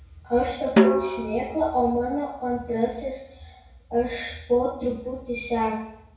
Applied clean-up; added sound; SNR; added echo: none; Snare drum; -1 dB; reverberation time 0.6 s.